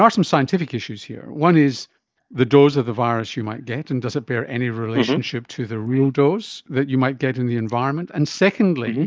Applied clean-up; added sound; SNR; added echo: neural mask model DeepFilterNet 3.